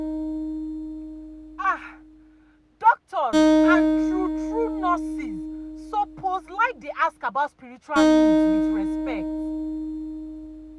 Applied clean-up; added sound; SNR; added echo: none; Acoustic guitar; -4 dB; none.